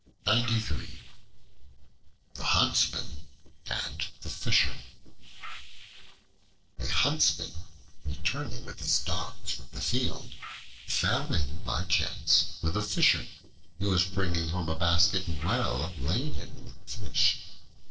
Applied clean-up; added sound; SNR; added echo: neural separator model SepFormer DNS4.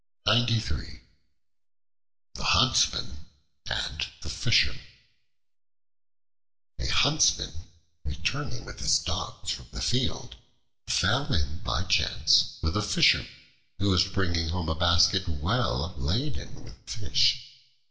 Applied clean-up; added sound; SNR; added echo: none; none; none; none.